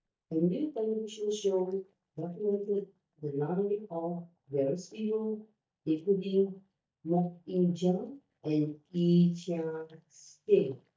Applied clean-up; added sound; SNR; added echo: neural mask model DeepFilterNet 3.